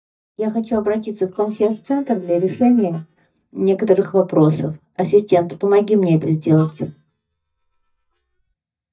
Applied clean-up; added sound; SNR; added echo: neural mask model DeepFilterNet 3.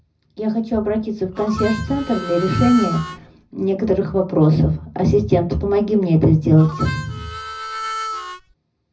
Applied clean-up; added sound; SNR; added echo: none; Harmonica; 10 dB; reverberation time 0.4 s.